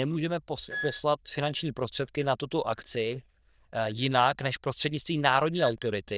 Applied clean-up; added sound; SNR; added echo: neural diffusion model UNIVERSE++.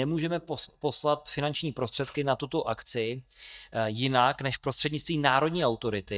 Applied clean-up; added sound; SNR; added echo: neural mask model DeepFilterNet 3.